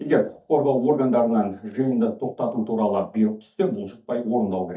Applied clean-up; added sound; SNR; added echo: neural mask model DeepFilterNet 3.